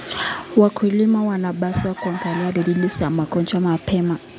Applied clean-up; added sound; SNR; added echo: none; Chicken, rooster; 15 dB; none.